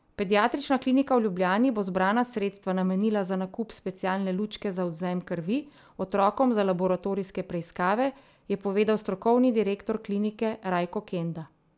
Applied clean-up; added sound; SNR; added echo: none; none; none; none.